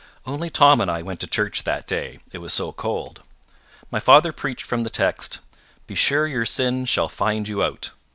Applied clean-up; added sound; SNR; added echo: none; none; none; none.